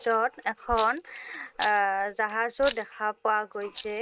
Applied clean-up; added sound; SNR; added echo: neural mask model RNNoise.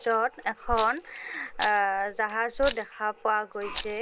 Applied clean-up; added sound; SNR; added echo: none; Rattle; 12 dB; none.